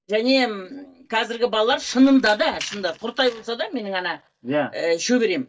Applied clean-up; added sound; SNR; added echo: neural mask model DeepFilterNet 3.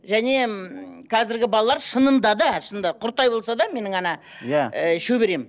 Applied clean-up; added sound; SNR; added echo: none; none; none; none.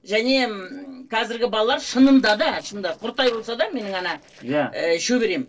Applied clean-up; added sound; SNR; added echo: neural separator model SepFormer DNS4.